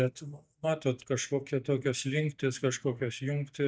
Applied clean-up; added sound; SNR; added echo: neural mask model DeepFilterNet 3.